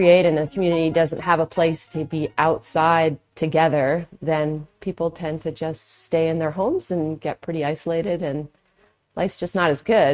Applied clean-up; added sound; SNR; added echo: neural mask model RNNoise.